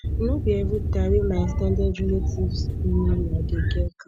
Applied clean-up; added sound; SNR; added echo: none; Wind; -4 dB; none.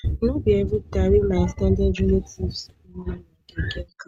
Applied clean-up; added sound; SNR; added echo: neural mask model RNNoise.